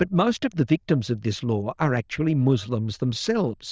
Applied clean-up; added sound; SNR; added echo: neural diffusion model UNIVERSE++.